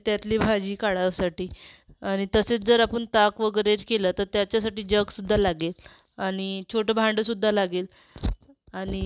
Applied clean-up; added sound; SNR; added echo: none; none; none; none.